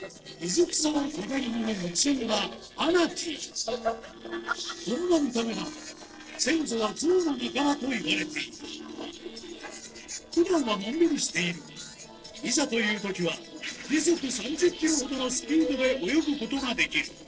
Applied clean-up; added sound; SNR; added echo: neural separator model SepFormer DNS4.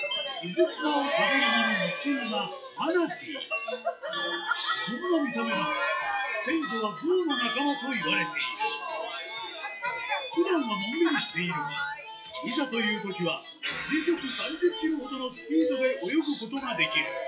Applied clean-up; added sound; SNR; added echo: classical method WPE with log-MMSE.